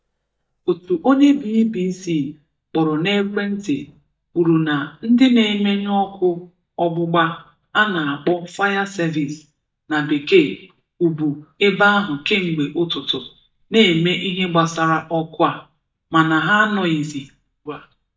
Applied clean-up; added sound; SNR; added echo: neural mask model DeepFilterNet 3.